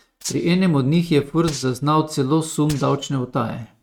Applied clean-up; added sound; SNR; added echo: neural mask model RNNoise.